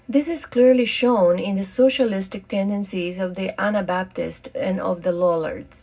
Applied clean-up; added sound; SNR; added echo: none; none; none; reverberation time 0.4 s.